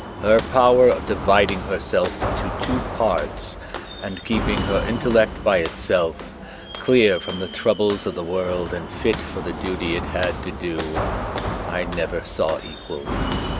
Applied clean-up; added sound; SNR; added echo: none; Walk, footsteps; 7 dB; none.